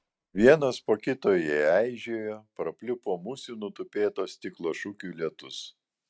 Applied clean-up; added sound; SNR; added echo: neural mask model RNNoise.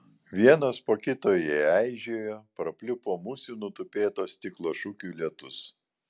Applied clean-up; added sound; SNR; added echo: none; none; none; none.